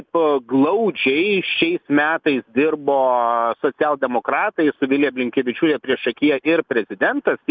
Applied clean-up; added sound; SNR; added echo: none; none; none; none.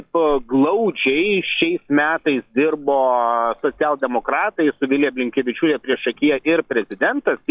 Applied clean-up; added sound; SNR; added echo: classical method log-MMSE.